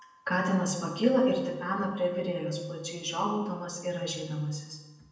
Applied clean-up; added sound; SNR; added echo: none; none; none; reverberation time 0.9 s.